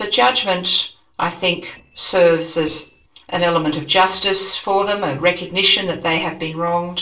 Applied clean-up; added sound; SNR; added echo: neural separator model SepFormer DNS4.